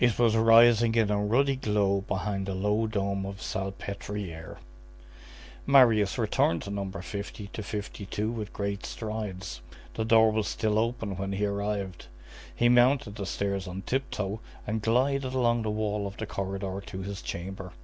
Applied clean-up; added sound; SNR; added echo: none; none; none; none.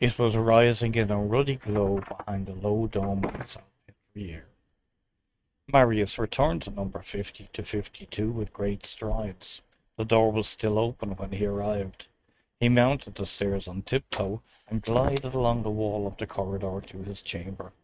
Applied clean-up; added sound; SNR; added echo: neural mask model RNNoise.